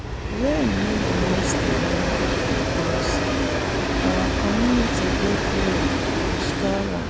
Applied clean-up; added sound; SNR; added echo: none; Train; -5 dB; none.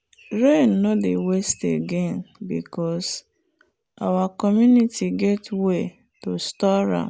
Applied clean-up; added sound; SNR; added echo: none; none; none; none.